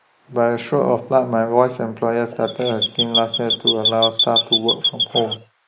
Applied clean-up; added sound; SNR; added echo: neural mask model Resemble Enhance denoiser.